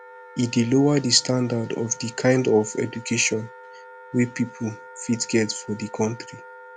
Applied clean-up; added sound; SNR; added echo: none; Wind instrument, woodwind instrument; 19 dB; none.